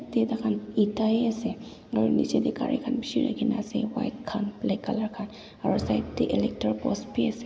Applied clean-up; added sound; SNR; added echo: none; none; none; none.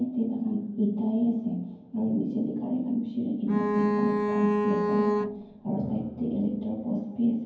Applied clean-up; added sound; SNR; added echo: none; Bowed string instrument; -2 dB; reverberation time 0.9 s.